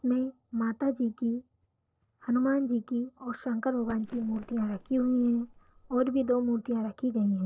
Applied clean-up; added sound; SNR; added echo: neural separator model SepFormer DNS4.